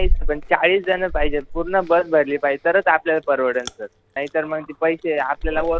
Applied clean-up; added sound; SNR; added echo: none; Chewing, mastication; 6 dB; none.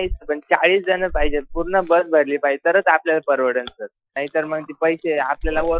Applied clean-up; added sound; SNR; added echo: classical method Wiener filter.